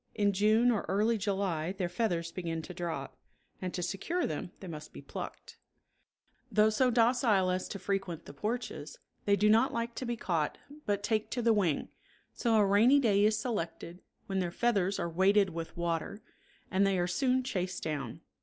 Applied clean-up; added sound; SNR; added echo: none; none; none; none.